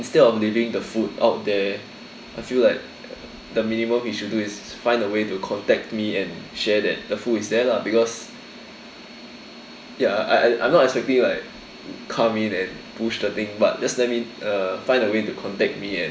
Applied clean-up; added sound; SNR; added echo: none; none; none; none.